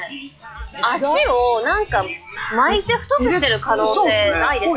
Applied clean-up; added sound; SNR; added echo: classical method log-MMSE.